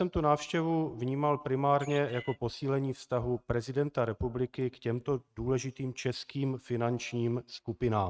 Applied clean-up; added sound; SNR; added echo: neural mask model RNNoise.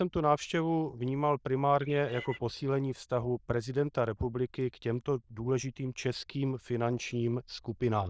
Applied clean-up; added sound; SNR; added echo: neural diffusion model UNIVERSE++.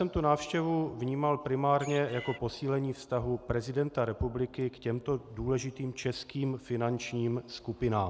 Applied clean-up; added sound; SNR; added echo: none; Bird; 14 dB; none.